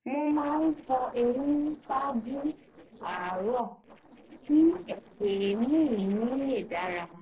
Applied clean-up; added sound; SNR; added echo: neural separator model SepFormer DNS4.